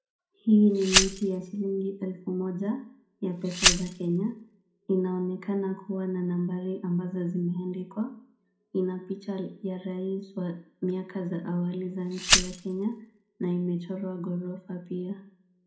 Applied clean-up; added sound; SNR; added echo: none; Glass; -1 dB; reverberation time 0.4 s.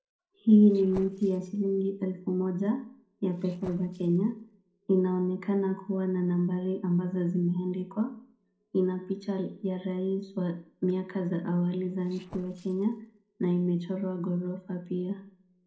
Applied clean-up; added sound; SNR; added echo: neural separator model SepFormer DNS4.